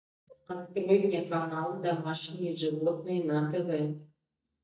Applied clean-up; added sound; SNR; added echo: neural mask model DeepFilterNet 3.